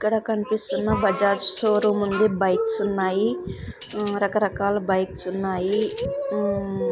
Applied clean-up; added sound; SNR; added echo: none; Tambourine; 20 dB; none.